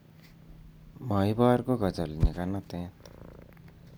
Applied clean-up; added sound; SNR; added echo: none; Purr; 7 dB; none.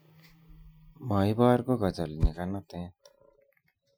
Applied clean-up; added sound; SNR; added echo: classical method Wiener filter.